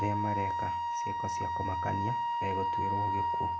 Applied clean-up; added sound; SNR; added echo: none; Wind instrument, woodwind instrument; -5 dB; none.